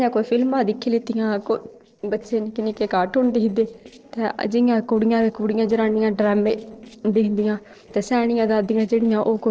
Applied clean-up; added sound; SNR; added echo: neural separator model SepFormer DNS4.